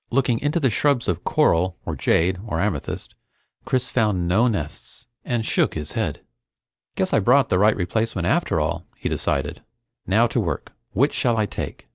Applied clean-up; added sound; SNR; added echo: none; none; none; none.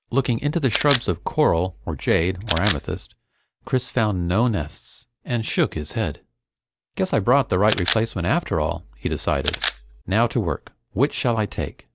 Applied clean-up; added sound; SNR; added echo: none; Camera; 7 dB; none.